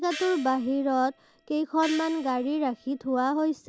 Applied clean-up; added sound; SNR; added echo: none; Gong; 16 dB; none.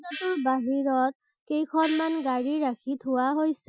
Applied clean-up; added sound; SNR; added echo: classical method Wiener filter.